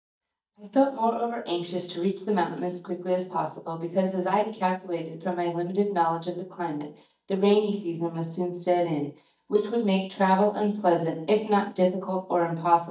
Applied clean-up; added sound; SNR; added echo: neural mask model DeepFilterNet 3.